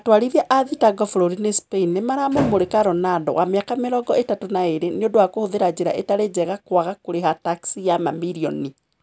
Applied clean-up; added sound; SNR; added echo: none; none; none; none.